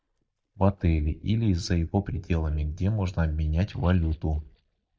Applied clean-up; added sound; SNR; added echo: neural mask model DeepFilterNet 3.